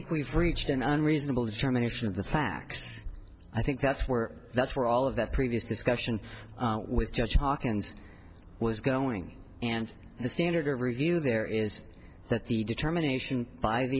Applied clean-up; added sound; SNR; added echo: none; Accelerating, revving, vroom; 15 dB; none.